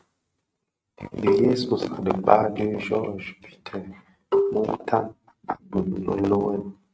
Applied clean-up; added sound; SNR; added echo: neural mask model RNNoise.